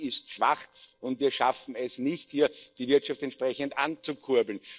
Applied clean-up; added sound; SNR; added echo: neural separator model SepFormer DNS4.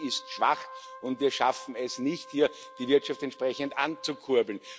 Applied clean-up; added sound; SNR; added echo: none; Wind instrument, woodwind instrument; 18 dB; none.